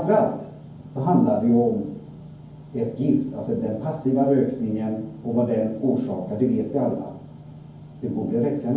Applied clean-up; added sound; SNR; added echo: none; none; none; reverberation time 0.9 s.